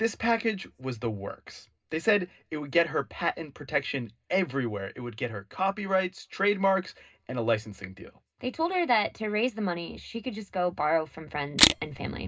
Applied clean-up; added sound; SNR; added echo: none; Camera; -5 dB; reverberation time 0.2 s.